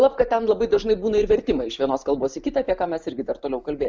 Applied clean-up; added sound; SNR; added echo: none; none; none; none.